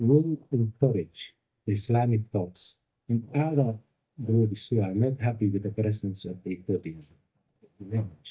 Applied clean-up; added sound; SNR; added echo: neural mask model DeepFilterNet 3.